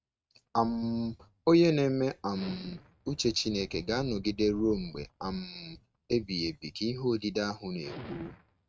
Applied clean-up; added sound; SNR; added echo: neural mask model RNNoise.